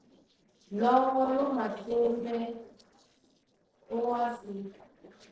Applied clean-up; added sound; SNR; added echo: neural separator model SepFormer DNS4.